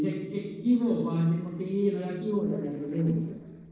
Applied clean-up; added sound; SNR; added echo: neural separator model SepFormer DNS4.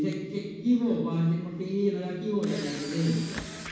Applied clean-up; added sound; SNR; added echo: none; Camera; 16 dB; reverberation time 1.1 s.